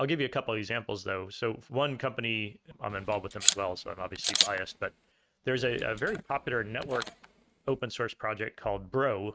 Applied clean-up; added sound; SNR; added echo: neural mask model RNNoise.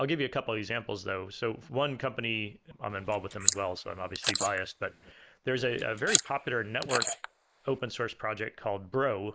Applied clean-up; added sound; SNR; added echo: neural mask model Resemble Enhance denoiser.